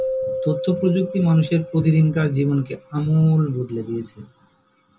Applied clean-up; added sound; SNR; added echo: none; Keyboard (musical); 11 dB; reverberation time 0.2 s.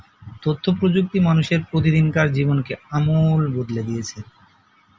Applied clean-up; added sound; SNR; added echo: none; none; none; none.